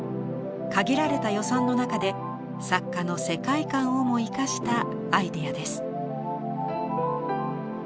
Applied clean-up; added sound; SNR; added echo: none; none; none; none.